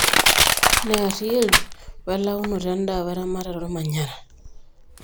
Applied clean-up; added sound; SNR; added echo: none; Crushing; -3 dB; none.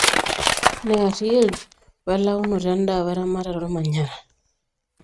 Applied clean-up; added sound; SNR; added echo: neural mask model RNNoise.